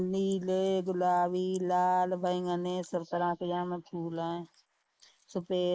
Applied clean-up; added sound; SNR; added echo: neural mask model Resemble Enhance denoiser.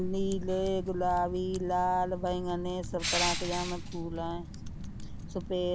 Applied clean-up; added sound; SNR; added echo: none; Crushing + Typing; 5 dB; none.